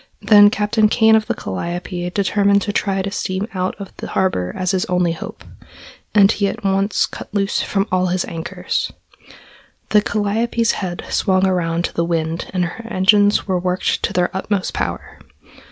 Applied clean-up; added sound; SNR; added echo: none; none; none; none.